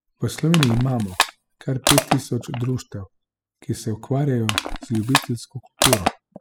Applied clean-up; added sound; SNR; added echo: classical method spectral subtraction.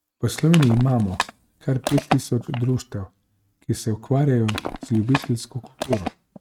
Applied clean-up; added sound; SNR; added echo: neural mask model RNNoise.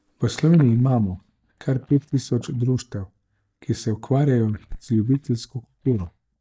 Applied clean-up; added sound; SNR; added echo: neural mask model DeepFilterNet 3.